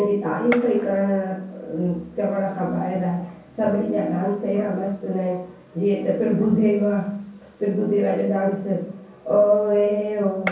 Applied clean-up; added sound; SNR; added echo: none; Gunshot, gunfire; 19 dB; reverberation time 0.6 s.